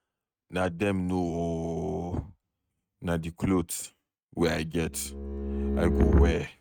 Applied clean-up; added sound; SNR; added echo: neural mask model RNNoise.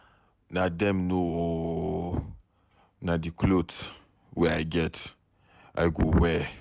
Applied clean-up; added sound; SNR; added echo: none; none; none; none.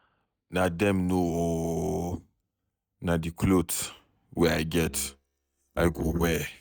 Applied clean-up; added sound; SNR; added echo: neural mask model DeepFilterNet 3.